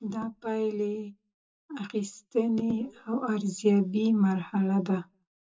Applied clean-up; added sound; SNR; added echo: none; none; none; reverberation time 0.2 s.